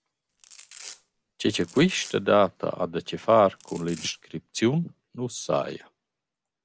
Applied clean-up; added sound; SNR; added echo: none; Domestic sounds, home sounds; 20 dB; none.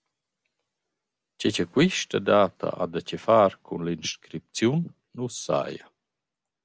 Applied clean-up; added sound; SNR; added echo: none; none; none; none.